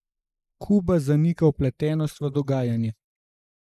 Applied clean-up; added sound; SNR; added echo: neural mask model Resemble Enhance denoiser.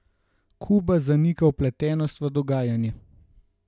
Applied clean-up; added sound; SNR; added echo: none; none; none; none.